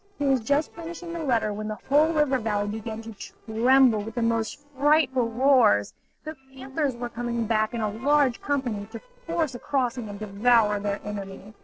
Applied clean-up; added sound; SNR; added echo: neural separator model SepFormer DNS4.